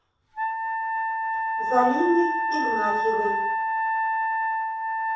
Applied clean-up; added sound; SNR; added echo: none; Wind instrument, woodwind instrument; -3 dB; reverberation time 0.7 s.